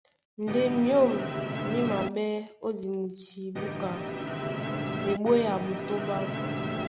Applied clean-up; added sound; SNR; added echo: none; Musical instrument; 3 dB; none.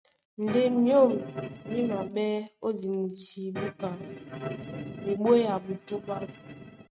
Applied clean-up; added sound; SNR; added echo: neural mask model RNNoise.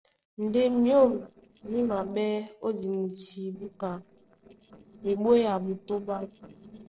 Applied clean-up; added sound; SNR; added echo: neural separator model SepFormer DNS4.